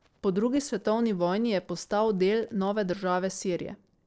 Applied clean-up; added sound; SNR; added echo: neural separator model SepFormer DNS4.